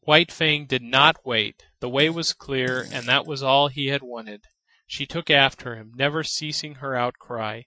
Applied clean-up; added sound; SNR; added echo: classical method Wiener filter.